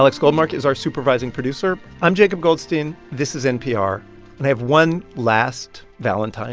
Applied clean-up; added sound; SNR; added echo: none; none; none; none.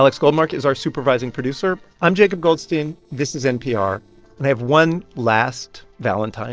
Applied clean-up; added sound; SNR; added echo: neural separator model SepFormer DNS4.